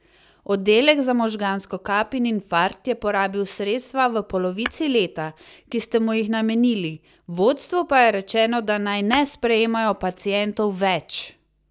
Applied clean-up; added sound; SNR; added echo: none; Tap / Hammer; 15 dB; none.